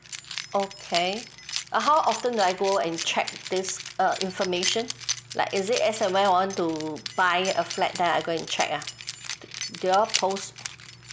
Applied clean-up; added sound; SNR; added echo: none; Keys jangling; 10 dB; none.